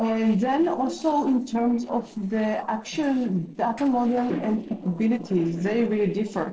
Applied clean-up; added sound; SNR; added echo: neural separator model SepFormer DNS4.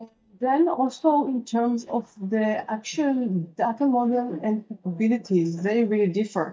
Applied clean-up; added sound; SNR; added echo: neural mask model DeepFilterNet 3.